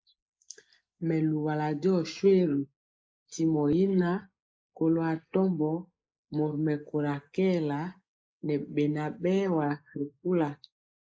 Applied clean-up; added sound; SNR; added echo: neural mask model Resemble Enhance denoiser.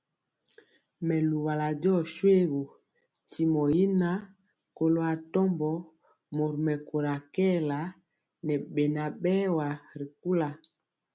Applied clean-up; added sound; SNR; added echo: none; none; none; none.